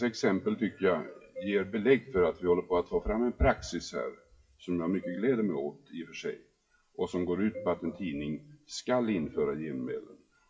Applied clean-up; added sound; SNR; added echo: classical method WPE with log-MMSE.